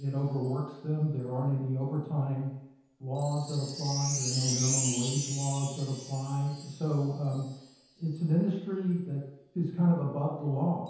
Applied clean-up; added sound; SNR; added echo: none; Wind chime; 10 dB; reverberation time 0.9 s.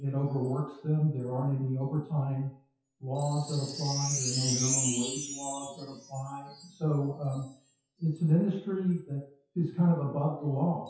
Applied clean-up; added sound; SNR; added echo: classical method WPE with log-MMSE.